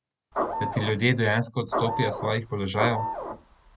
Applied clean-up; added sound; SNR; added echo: none; Printer / Engine; 4 dB; none.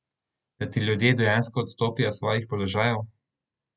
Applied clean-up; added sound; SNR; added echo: none; none; none; none.